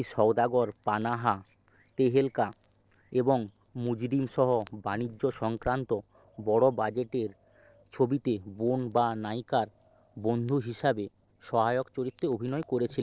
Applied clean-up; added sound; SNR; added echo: neural separator model SepFormer DNS4.